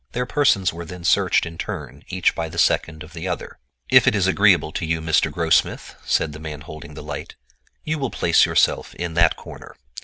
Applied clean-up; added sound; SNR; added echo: none; none; none; none.